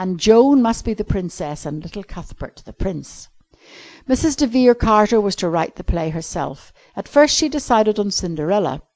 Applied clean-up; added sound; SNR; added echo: none; none; none; none.